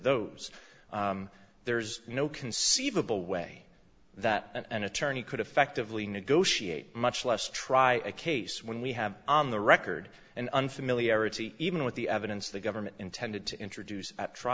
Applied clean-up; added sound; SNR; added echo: none; none; none; none.